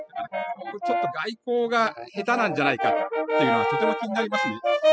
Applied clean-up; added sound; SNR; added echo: classical method spectral subtraction.